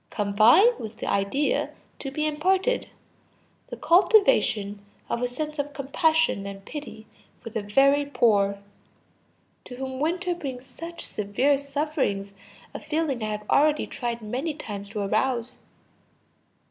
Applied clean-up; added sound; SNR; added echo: none; none; none; none.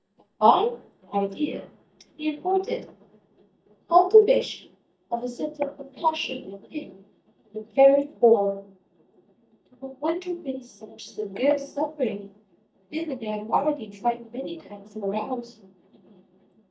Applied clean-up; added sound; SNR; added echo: neural mask model DeepFilterNet 3.